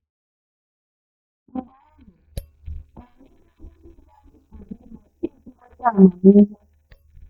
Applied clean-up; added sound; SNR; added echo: neural mask model DeepFilterNet 3.